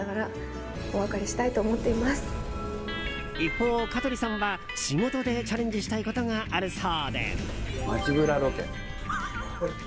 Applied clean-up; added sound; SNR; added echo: none; Sliding door; 8 dB; none.